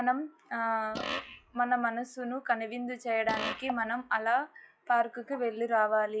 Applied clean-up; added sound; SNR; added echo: classical method log-MMSE.